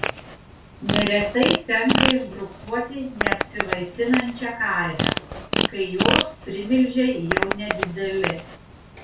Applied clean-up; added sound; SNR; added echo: none; Fart; 1 dB; reverberation time 0.3 s.